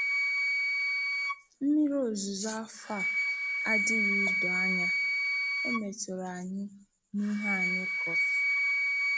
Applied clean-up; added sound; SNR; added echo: none; Wind instrument, woodwind instrument; -5 dB; none.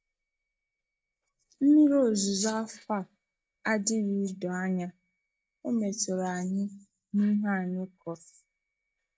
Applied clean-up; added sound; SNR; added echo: neural mask model DeepFilterNet 3.